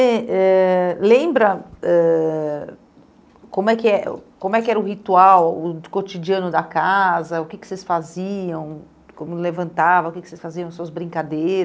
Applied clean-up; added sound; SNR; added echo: none; none; none; none.